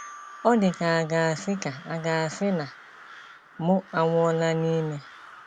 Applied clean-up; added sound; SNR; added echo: none; Marimba, xylophone + Crow; 19 dB; none.